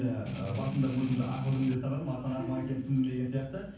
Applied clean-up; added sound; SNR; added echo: none; Strum; 5 dB; reverberation time 0.7 s.